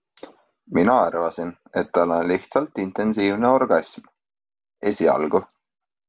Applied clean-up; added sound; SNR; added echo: none; none; none; none.